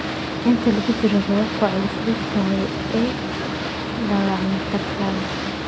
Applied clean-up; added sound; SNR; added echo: none; Boat, Water vehicle; 3 dB; none.